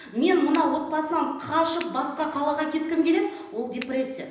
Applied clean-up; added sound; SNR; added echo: none; Finger snapping; 15 dB; reverberation time 0.9 s.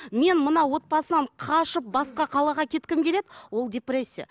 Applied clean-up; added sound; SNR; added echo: none; none; none; none.